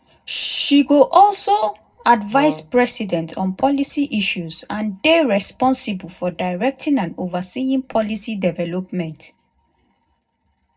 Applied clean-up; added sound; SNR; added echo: neural separator model SepFormer DNS4.